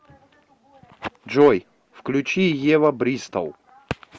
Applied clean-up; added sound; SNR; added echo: none; none; none; none.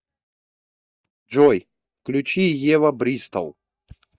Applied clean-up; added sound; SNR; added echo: neural mask model DeepFilterNet 3.